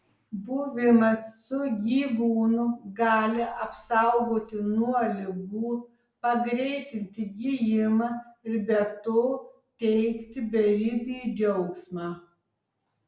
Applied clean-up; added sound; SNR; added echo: neural mask model Resemble Enhance denoiser.